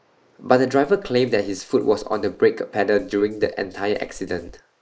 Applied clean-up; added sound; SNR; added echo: neural mask model Resemble Enhance denoiser.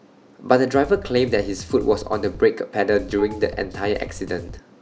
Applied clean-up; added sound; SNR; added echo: none; Drum kit + Dishes, pots, and pans; 13 dB; none.